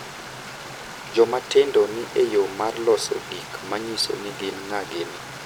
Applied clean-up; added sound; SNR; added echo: none; Stream; 12 dB; none.